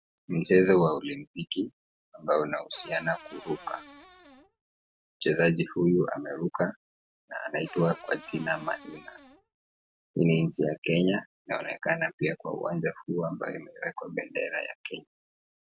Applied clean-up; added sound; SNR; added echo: none; Cupboard open or close / Door; 18 dB; none.